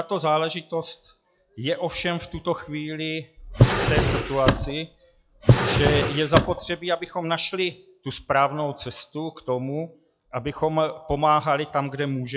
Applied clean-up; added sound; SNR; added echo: classical method log-MMSE.